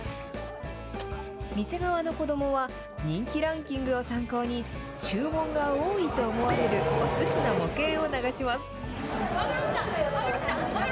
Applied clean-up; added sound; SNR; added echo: none; Accelerating, revving, vroom; 1 dB; none.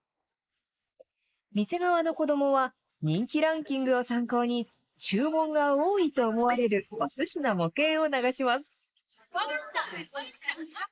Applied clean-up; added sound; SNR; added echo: neural mask model Resemble Enhance denoiser.